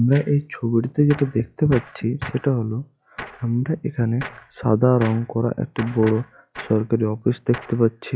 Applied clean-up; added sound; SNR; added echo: classical method log-MMSE.